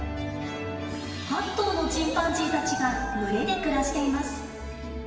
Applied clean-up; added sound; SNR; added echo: none; Dog; 7 dB; reverberation time 1.2 s.